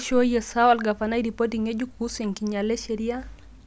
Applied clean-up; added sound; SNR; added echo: none; none; none; none.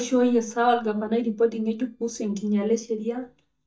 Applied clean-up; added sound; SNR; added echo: neural mask model DeepFilterNet 3.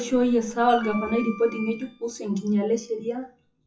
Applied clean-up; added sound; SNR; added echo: classical method WPE with log-MMSE.